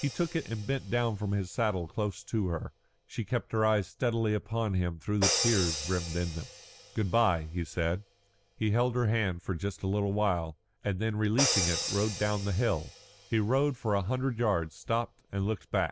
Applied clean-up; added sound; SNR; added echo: none; Crash cymbal; 10 dB; none.